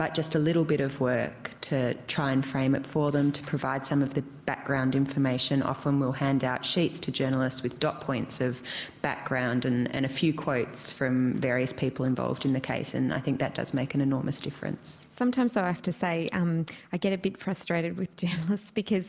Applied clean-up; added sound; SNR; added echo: none; none; none; none.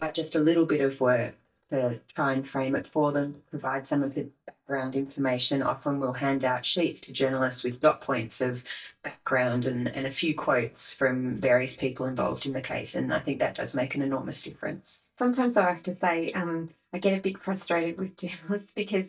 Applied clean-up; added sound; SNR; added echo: neural mask model DeepFilterNet 3.